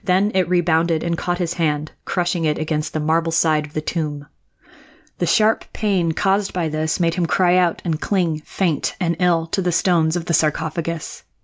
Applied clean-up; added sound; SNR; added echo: none; none; none; none.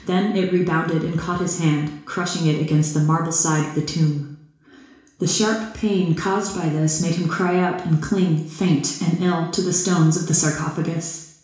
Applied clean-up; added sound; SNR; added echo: none; none; none; reverberation time 0.7 s.